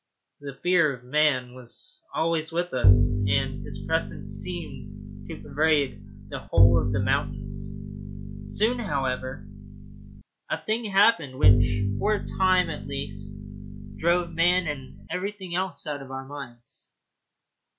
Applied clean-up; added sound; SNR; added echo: none; Bowed string instrument; -3 dB; none.